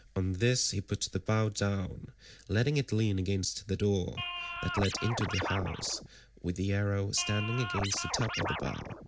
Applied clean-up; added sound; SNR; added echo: none; Scratching (performance technique); 5 dB; none.